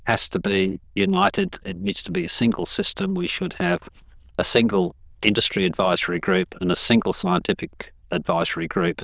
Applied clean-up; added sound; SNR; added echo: neural diffusion model UNIVERSE++.